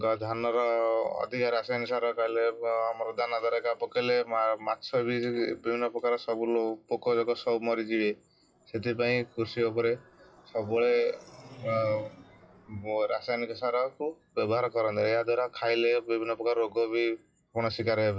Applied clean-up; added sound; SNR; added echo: classical method WPE with log-MMSE.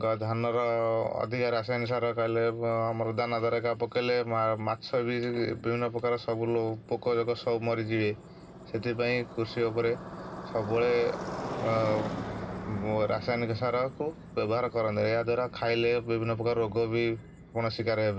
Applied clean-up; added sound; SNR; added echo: none; Motorcycle; 13 dB; reverberation time 0.2 s.